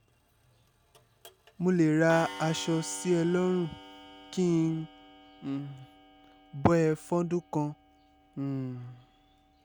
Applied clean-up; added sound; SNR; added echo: none; Clock; 18 dB; none.